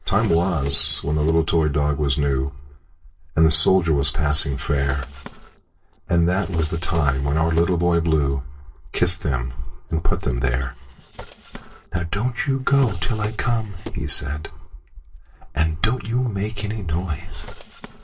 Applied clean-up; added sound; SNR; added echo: neural separator model SepFormer DNS4.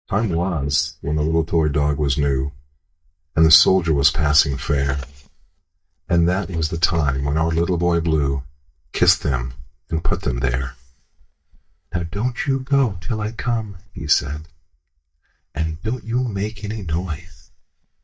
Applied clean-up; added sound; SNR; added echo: neural mask model DeepFilterNet 3.